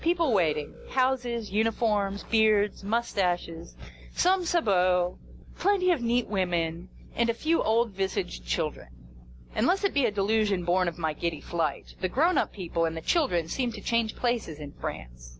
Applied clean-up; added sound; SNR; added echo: none; Alarm; 19 dB; none.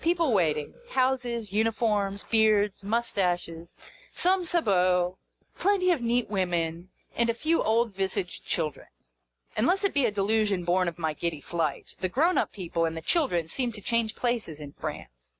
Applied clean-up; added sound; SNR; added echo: neural mask model RNNoise.